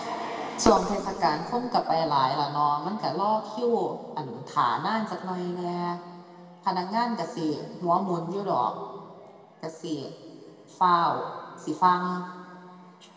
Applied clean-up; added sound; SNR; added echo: none; none; none; reverberation time 2.1 s.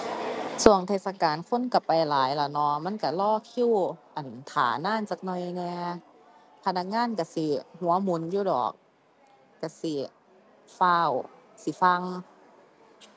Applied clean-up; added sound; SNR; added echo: none; none; none; none.